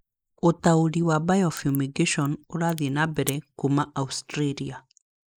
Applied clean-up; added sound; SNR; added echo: neural mask model Resemble Enhance denoiser.